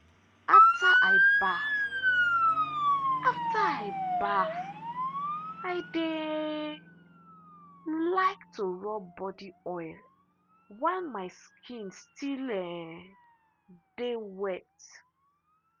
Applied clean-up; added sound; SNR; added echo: none; Motor vehicle (road) / Siren; -5 dB; none.